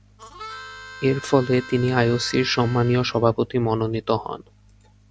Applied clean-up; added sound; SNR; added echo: none; Harmonica; 16 dB; none.